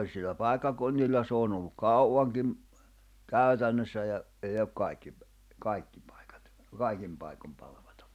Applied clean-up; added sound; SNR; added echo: none; none; none; none.